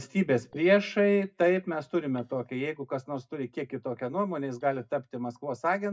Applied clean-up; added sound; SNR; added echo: neural mask model DeepFilterNet 3.